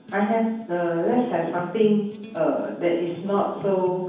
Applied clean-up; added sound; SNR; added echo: none; Electric guitar; 19 dB; reverberation time 0.9 s.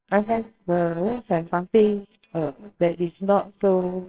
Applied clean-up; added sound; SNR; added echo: neural separator model SepFormer WHAMR!.